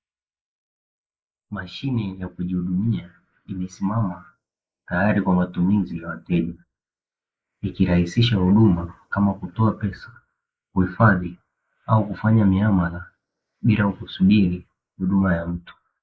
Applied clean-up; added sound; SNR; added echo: neural mask model Resemble Enhance denoiser.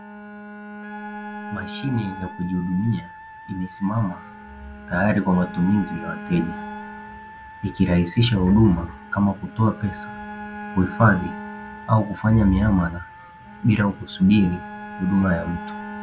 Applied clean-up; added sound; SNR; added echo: none; Bowed string instrument + Wind instrument, woodwind instrument; 14 dB; none.